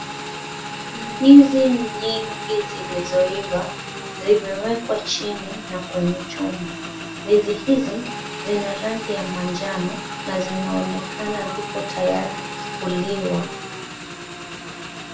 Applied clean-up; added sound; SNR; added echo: none; Motorcycle / Engine; 9 dB; reverberation time 0.3 s.